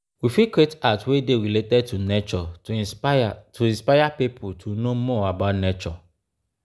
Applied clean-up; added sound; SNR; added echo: none; none; none; none.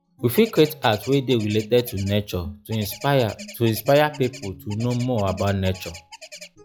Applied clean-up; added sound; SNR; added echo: classical method log-MMSE.